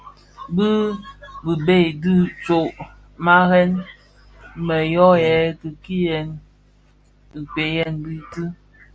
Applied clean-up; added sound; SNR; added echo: none; none; none; none.